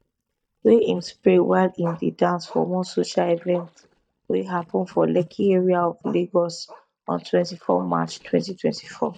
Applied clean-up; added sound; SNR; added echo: neural mask model DeepFilterNet 3.